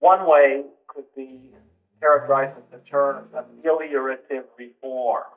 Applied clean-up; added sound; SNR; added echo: neural mask model DeepFilterNet 3.